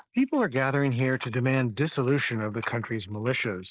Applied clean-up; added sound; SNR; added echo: neural mask model Resemble Enhance denoiser.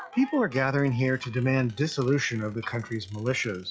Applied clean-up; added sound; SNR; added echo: classical method log-MMSE.